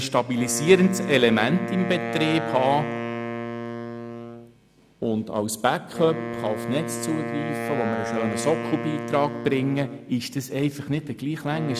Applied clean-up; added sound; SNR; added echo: none; Wind instrument, woodwind instrument; 7 dB; none.